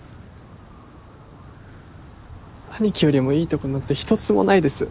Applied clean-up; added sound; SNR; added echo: none; none; none; none.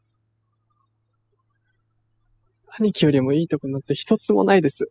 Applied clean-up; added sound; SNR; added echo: classical method spectral subtraction.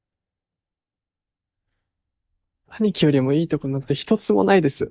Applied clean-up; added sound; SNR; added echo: neural mask model DeepFilterNet 3.